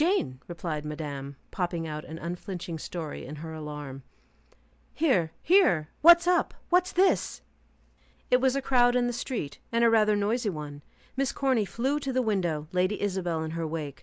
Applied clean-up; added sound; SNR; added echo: none; none; none; none.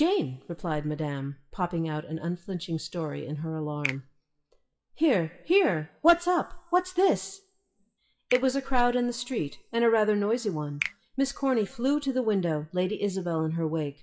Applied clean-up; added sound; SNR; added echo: classical method WPE with log-MMSE.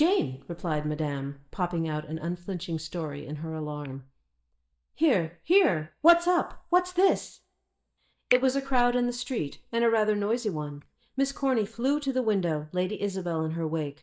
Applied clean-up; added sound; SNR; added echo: neural mask model DeepFilterNet 3.